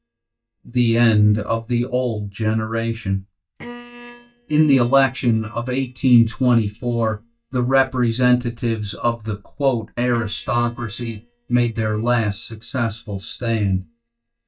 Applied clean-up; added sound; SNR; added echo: neural mask model DeepFilterNet 3.